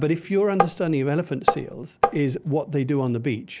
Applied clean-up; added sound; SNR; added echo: none; Tap; -1 dB; none.